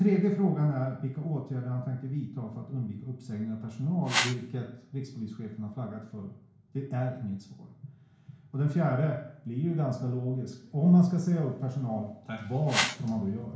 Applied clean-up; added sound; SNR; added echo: none; Whoosh, swoosh, swish; 2 dB; reverberation time 0.6 s.